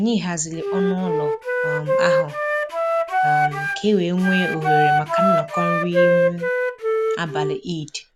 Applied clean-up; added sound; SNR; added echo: none; Wind instrument, woodwind instrument; -4 dB; none.